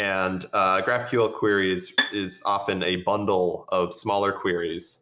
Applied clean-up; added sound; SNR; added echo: none; Bowed string instrument; 5 dB; none.